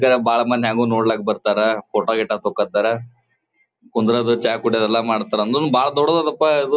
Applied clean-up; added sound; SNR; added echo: none; none; none; none.